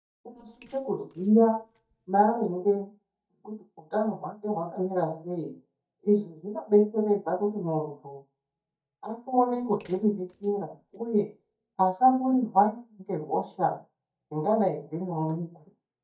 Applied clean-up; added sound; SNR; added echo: neural mask model DeepFilterNet 3.